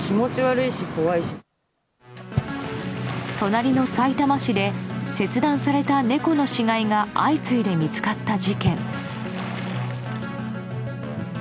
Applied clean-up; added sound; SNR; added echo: none; Water / Splash, splatter; 15 dB; none.